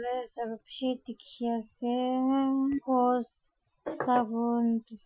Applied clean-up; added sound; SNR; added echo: classical method Wiener filter.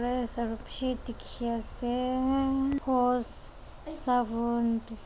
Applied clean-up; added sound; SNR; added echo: none; none; none; none.